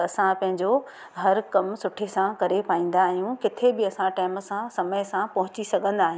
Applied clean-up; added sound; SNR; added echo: none; none; none; none.